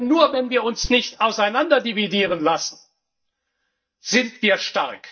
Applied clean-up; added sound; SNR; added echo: neural mask model DeepFilterNet 3.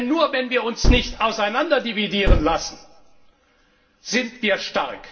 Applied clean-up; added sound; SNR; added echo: none; Gunshot, gunfire; -1 dB; reverberation time 0.7 s.